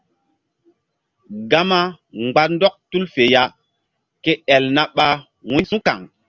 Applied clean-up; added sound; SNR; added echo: none; none; none; none.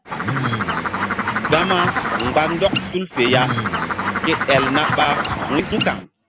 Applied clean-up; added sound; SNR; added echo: none; Bird; 0 dB; none.